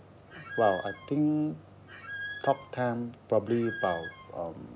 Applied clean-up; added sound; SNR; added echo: none; Squeak; 10 dB; none.